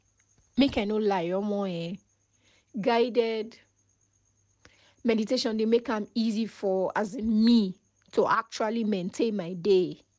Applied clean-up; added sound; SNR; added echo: none; none; none; none.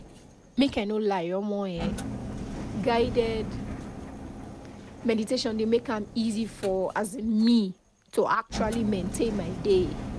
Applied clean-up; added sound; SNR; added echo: none; Engine; 9 dB; none.